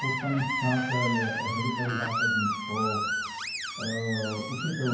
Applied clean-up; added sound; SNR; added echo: none; Screech; 0 dB; reverberation time 0.9 s.